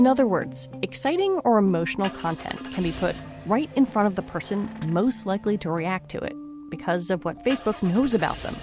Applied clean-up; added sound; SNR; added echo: none; Engine starting / Car; 18 dB; none.